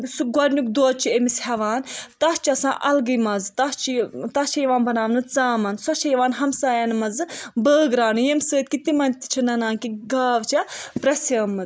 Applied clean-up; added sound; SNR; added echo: none; none; none; none.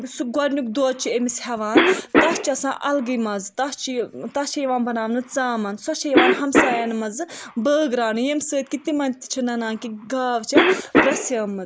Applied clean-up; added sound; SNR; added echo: none; Cough; 1 dB; none.